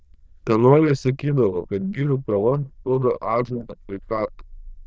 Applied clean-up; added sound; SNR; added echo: neural diffusion model UNIVERSE++.